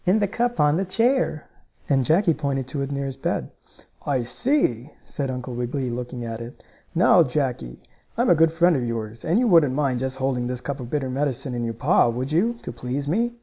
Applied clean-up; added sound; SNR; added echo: none; none; none; none.